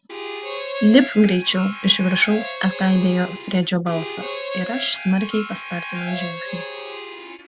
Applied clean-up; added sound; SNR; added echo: none; Harmonica; 10 dB; none.